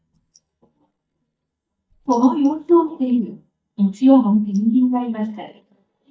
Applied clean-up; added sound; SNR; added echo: neural mask model DeepFilterNet 3.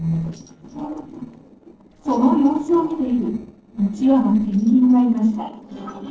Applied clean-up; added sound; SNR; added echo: neural separator model SepFormer DNS4.